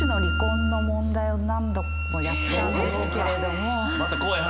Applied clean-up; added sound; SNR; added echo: none; Bowed string instrument + Piano; -1 dB; none.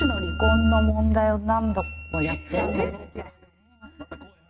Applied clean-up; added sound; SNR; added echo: neural mask model RNNoise.